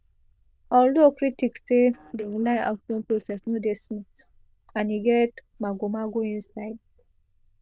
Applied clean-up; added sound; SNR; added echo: neural diffusion model UNIVERSE++.